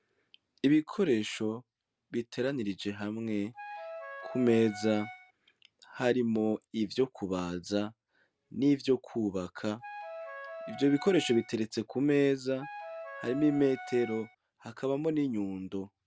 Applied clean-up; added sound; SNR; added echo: none; Wind instrument, woodwind instrument; 12 dB; none.